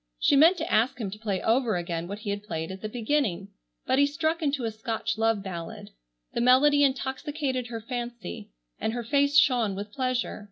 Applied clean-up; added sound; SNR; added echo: none; none; none; none.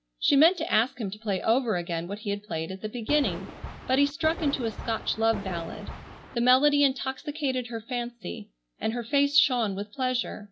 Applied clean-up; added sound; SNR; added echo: none; Thunder; 11 dB; none.